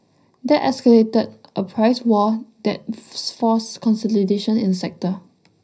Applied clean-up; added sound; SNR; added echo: none; none; none; reverberation time 0.4 s.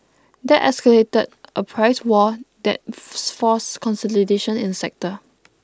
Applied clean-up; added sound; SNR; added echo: none; none; none; none.